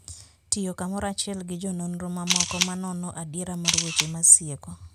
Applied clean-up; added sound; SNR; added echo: none; Camera; 1 dB; none.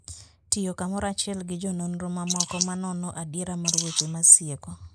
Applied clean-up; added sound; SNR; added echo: neural mask model Resemble Enhance denoiser.